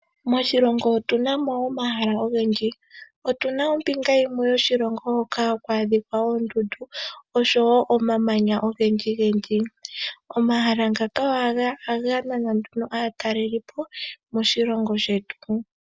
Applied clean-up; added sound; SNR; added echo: none; none; none; none.